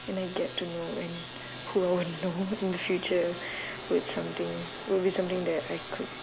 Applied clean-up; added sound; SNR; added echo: none; Motor vehicle (road); 15 dB; none.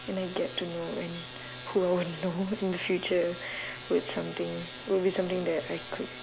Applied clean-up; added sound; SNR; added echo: none; none; none; none.